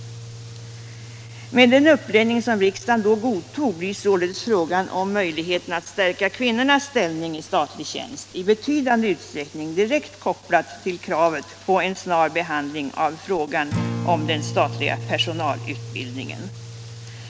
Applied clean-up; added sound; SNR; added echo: none; Acoustic guitar; 14 dB; none.